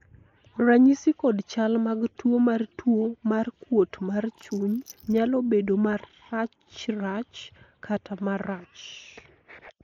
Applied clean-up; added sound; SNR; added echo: neural mask model Resemble Enhance denoiser.